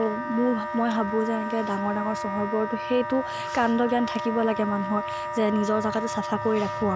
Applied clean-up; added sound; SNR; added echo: none; Wind instrument, woodwind instrument; 6 dB; none.